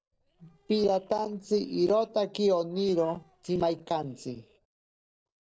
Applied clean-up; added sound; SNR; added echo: neural separator model SepFormer DNS4.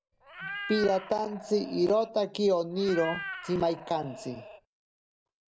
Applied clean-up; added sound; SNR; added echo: none; Meow; 11 dB; none.